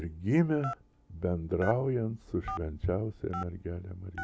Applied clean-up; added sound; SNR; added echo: none; Telephone; 13 dB; none.